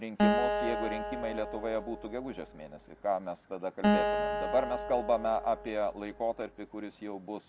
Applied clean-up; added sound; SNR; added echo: none; Acoustic guitar; 0 dB; none.